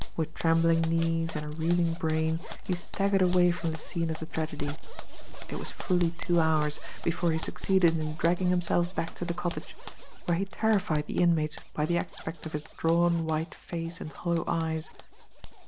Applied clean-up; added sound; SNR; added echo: none; Zipper (clothing); 2 dB; none.